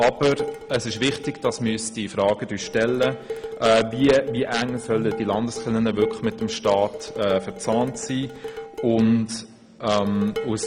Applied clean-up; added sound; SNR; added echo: none; Dishes, pots, and pans; 10 dB; none.